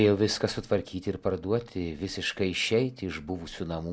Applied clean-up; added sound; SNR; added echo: none; none; none; none.